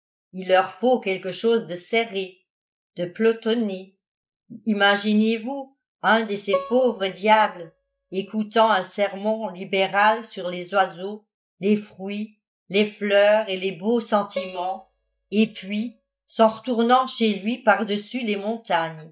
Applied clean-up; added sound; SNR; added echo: neural mask model DeepFilterNet 3.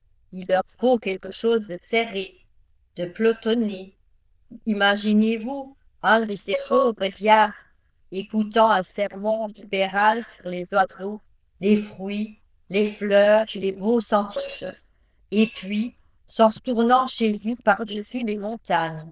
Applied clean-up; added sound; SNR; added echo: neural diffusion model UNIVERSE++.